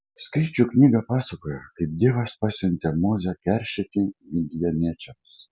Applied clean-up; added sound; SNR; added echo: none; none; none; none.